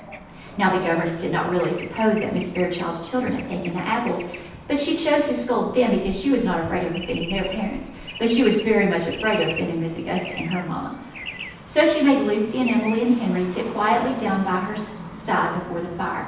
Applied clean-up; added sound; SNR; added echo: none; Traffic noise, roadway noise / Bird; 14 dB; reverberation time 0.9 s.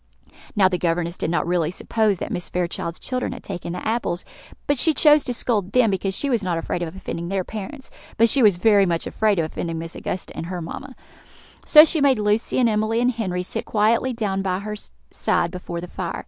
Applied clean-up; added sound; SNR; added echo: none; none; none; none.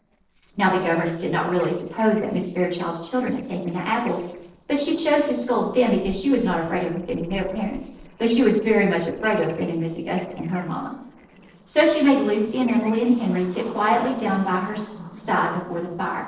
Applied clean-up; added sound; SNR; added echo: neural separator model SepFormer DNS4.